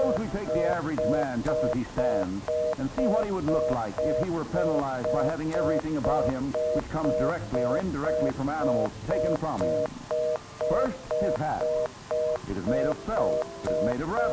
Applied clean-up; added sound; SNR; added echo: none; Telephone; -2 dB; none.